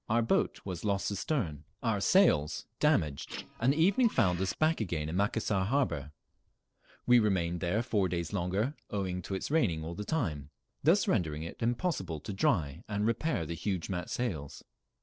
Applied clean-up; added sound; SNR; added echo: neural separator model SepFormer DNS4.